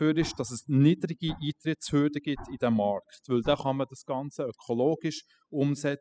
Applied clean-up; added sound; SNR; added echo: classical method spectral subtraction.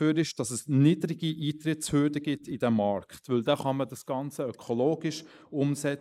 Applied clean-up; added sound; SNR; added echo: neural mask model Resemble Enhance denoiser.